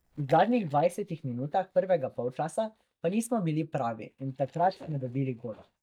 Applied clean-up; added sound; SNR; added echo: neural mask model DeepFilterNet 3.